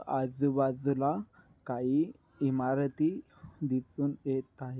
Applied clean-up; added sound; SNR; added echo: none; none; none; none.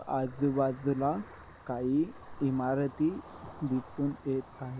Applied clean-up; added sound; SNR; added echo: none; Ocean; 17 dB; none.